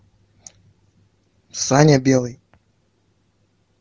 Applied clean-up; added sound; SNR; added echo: none; none; none; none.